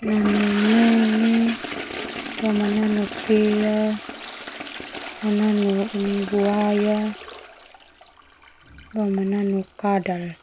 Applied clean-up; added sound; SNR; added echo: none; Toilet flush; 11 dB; none.